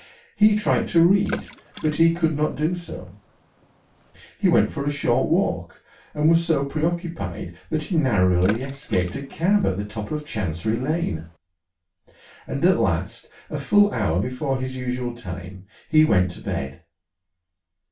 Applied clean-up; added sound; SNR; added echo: none; Water / Splash, splatter; 17 dB; reverberation time 0.2 s.